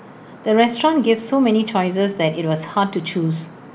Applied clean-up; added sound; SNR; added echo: none; none; none; none.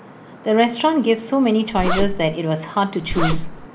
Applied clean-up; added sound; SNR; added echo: none; Zipper (clothing); 1 dB; none.